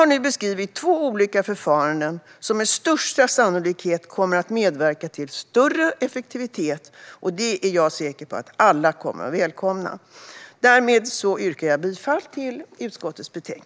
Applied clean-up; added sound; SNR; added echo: none; none; none; none.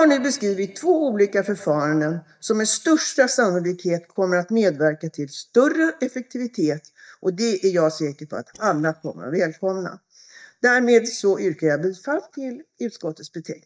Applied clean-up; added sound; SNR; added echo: neural mask model DeepFilterNet 3.